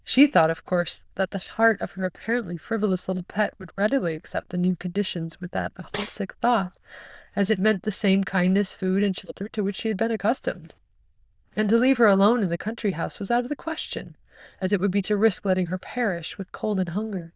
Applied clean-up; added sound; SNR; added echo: neural diffusion model UNIVERSE++.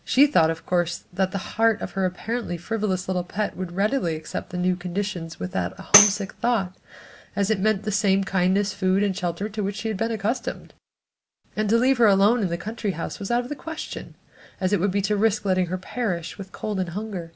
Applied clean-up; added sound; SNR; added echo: none; Tambourine; 0 dB; none.